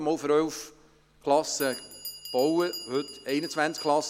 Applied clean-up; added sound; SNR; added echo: none; Bell; 15 dB; none.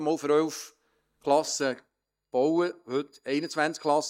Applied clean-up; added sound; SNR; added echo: neural mask model DeepFilterNet 3.